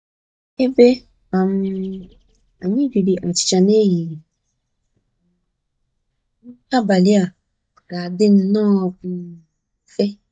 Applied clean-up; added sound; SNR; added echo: neural mask model DeepFilterNet 3.